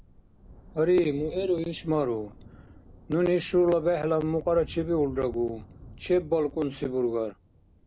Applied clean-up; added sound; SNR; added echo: none; Thunder; 19 dB; none.